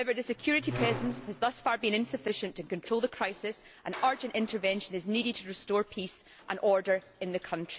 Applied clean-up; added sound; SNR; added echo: none; Squeak; 9 dB; none.